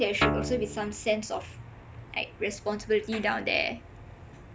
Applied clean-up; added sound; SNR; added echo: none; Guitar; -1 dB; none.